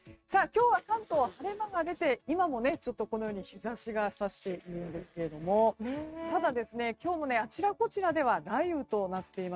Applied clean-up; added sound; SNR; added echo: neural mask model RNNoise.